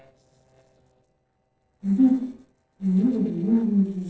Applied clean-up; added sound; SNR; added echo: neural separator model SepFormer DNS4.